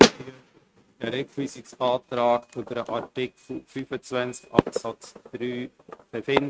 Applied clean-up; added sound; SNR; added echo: neural mask model RNNoise.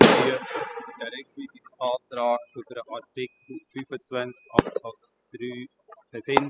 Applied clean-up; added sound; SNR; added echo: classical method spectral subtraction.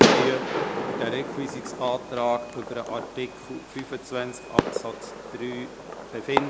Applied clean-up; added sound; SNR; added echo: none; Fireworks; -4 dB; none.